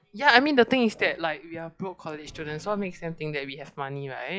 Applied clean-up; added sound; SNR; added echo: classical method log-MMSE.